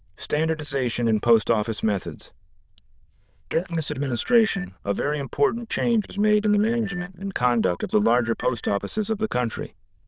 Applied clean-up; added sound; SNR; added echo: neural diffusion model UNIVERSE++.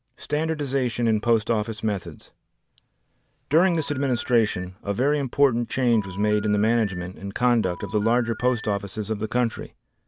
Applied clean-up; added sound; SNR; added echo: none; Telephone; 16 dB; none.